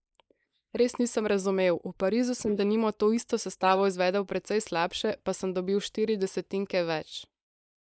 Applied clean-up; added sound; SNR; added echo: neural mask model Resemble Enhance denoiser.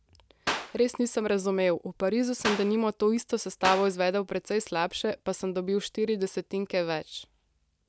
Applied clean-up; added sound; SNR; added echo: none; Clapping; 5 dB; none.